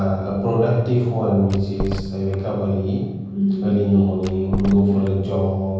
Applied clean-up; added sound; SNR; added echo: none; Door; 11 dB; reverberation time 1.3 s.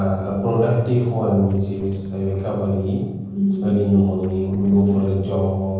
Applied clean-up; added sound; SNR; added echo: neural separator model SepFormer DNS4.